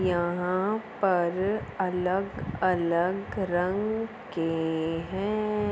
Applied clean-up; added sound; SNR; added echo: none; none; none; none.